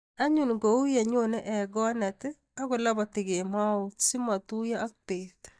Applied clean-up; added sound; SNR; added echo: neural mask model DeepFilterNet 3.